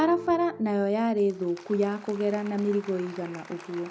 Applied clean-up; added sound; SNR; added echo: none; Applause; 19 dB; none.